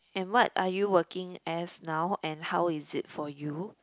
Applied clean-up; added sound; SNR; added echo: none; none; none; none.